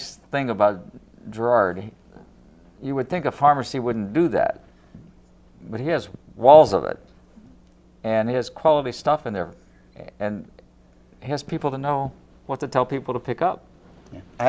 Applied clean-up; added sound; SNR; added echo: none; none; none; none.